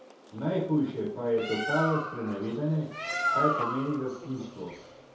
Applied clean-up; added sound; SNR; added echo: none; Bird; 4 dB; reverberation time 0.6 s.